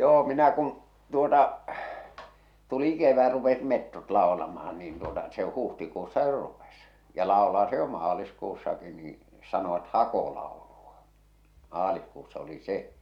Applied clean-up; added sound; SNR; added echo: none; none; none; none.